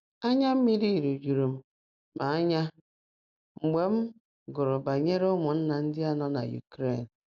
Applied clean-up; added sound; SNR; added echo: none; none; none; none.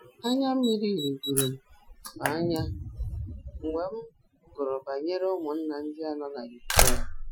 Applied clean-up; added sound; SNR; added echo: classical method Wiener filter.